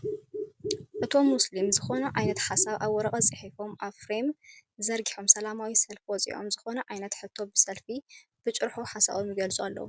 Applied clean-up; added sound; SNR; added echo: none; none; none; none.